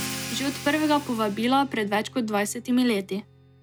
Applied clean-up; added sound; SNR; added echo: none; Hi-hat + Strum; 13 dB; none.